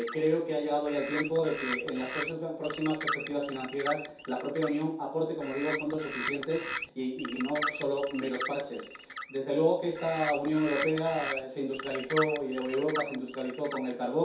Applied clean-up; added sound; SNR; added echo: none; Bird; 8 dB; reverberation time 0.6 s.